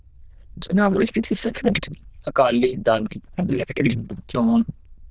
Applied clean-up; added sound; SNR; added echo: neural diffusion model UNIVERSE++.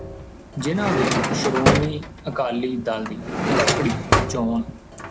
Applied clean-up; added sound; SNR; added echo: none; Drawer open or close; -2 dB; none.